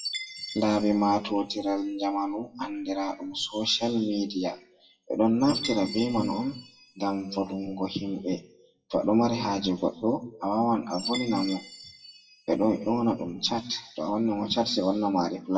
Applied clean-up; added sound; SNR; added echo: classical method WPE with log-MMSE.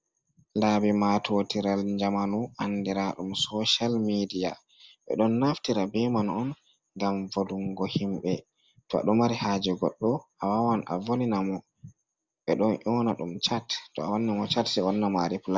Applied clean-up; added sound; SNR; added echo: none; none; none; none.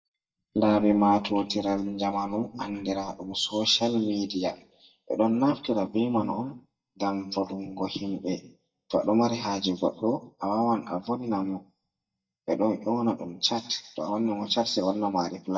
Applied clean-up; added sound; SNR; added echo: neural mask model DeepFilterNet 3.